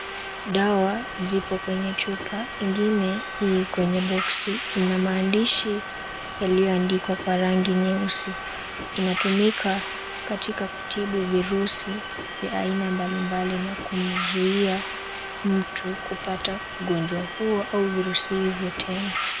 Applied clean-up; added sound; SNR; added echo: none; Subway, metro, underground; 8 dB; none.